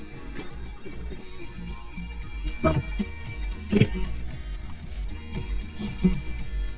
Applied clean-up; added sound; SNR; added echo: neural mask model DeepFilterNet 3.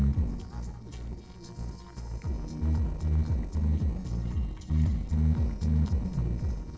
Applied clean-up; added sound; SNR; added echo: neural separator model SepFormer DNS4.